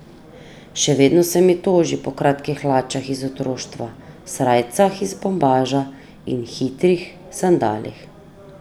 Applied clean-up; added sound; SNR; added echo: none; none; none; none.